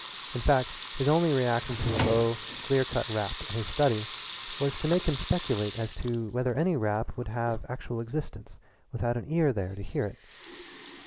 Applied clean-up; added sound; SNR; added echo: none; Sink (filling or washing) / Water tap, faucet / Liquid + Drawer open or close; 7 dB; none.